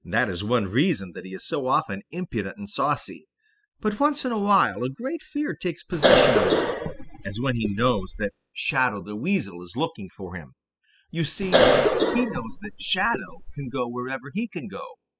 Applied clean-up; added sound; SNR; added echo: classical method spectral subtraction.